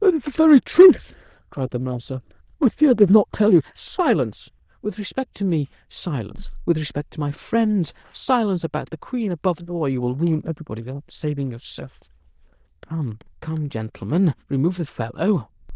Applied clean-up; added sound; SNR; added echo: neural diffusion model UNIVERSE++.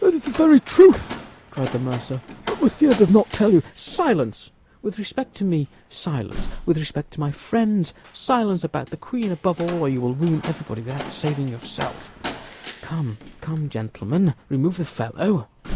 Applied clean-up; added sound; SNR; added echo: none; Slam; 15 dB; none.